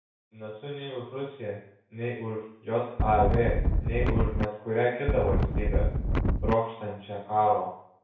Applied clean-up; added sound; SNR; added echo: none; Wind; -5 dB; reverberation time 0.6 s.